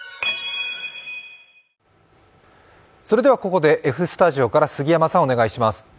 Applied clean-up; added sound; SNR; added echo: none; none; none; none.